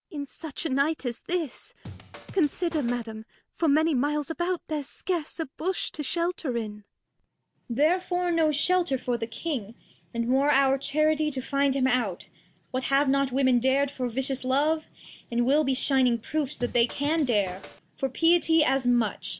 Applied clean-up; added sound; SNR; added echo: none; Scratching (performance technique); 16 dB; none.